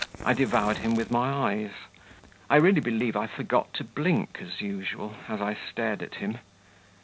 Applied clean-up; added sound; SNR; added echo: none; Fire; 19 dB; none.